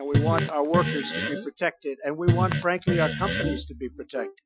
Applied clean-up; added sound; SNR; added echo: classical method Wiener filter.